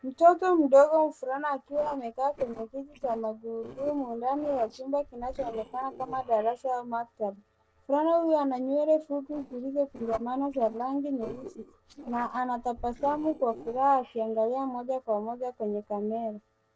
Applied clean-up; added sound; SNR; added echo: neural separator model SepFormer DNS4.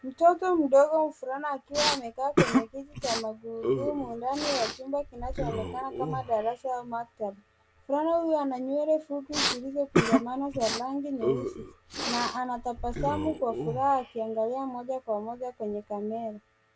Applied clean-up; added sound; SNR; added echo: none; Respiratory sounds; 4 dB; none.